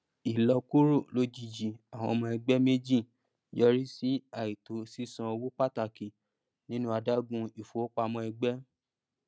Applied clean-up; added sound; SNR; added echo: none; none; none; none.